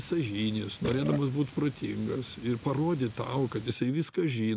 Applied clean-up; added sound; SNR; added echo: none; Burping, eructation; 13 dB; none.